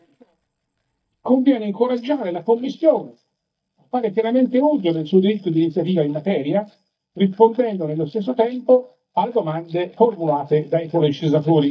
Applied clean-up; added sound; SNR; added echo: neural mask model DeepFilterNet 3.